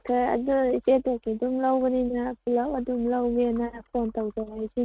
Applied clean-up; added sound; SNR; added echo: neural mask model RNNoise.